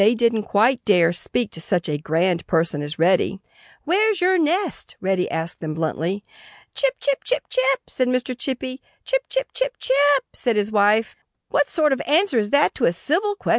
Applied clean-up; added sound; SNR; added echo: none; none; none; none.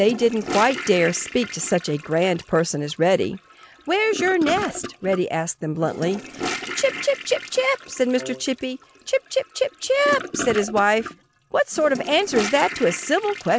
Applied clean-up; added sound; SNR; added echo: none; Wind instrument, woodwind instrument + Toilet flush / Gurgling; 12 dB; none.